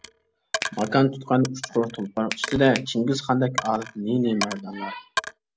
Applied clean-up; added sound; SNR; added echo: none; Finger snapping + Coin (dropping); 10 dB; none.